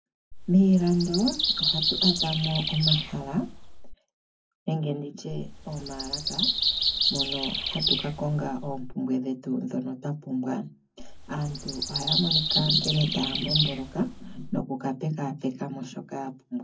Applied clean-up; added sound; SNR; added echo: none; Bird vocalization, bird call, bird song; 0 dB; reverberation time 0.3 s.